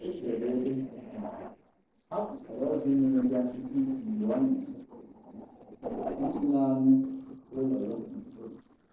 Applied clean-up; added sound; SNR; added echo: neural separator model SepFormer DNS4.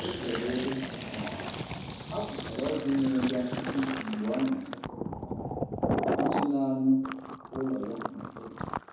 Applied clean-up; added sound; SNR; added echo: none; Fill (with liquid); 3 dB; reverberation time 0.9 s.